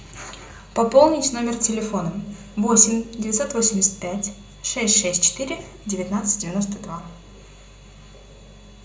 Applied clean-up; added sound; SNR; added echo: none; none; none; reverberation time 0.5 s.